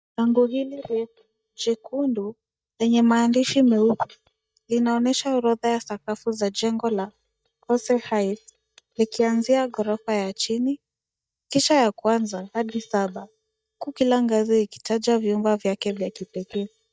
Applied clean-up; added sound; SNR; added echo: neural mask model DeepFilterNet 3.